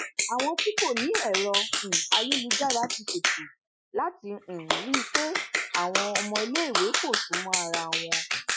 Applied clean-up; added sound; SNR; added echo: classical method Wiener filter.